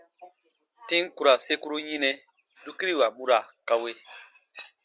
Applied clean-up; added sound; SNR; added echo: none; none; none; none.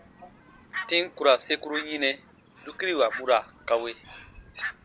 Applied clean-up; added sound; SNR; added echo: none; Fowl; 13 dB; none.